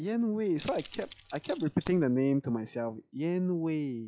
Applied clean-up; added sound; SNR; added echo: classical method log-MMSE.